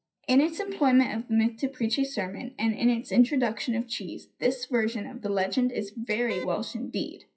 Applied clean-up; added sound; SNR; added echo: classical method WPE with log-MMSE.